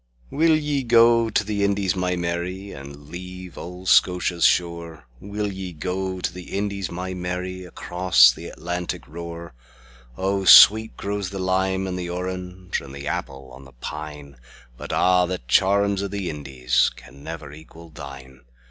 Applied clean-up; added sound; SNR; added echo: none; none; none; none.